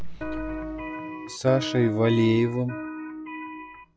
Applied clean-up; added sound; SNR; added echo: classical method log-MMSE.